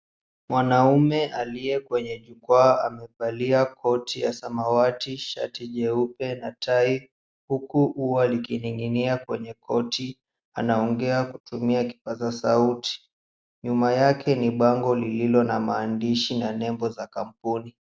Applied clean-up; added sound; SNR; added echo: none; none; none; none.